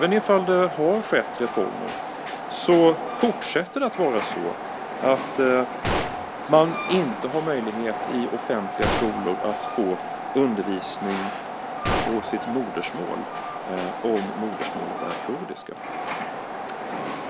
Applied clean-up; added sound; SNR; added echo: none; Train + Gunshot, gunfire; 5 dB; none.